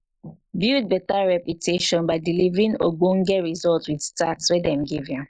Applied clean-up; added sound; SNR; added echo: neural mask model Resemble Enhance denoiser.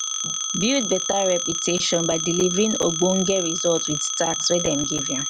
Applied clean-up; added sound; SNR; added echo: none; Telephone; 3 dB; none.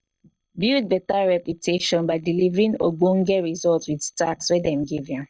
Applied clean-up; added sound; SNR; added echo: neural mask model DeepFilterNet 3.